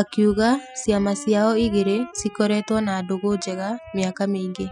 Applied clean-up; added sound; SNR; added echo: classical method spectral subtraction.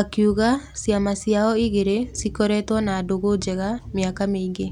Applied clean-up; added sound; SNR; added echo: none; none; none; none.